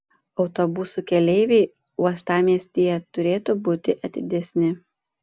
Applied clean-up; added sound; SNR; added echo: none; none; none; none.